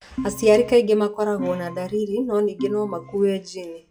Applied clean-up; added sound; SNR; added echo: classical method log-MMSE.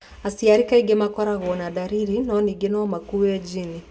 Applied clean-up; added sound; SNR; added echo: none; none; none; none.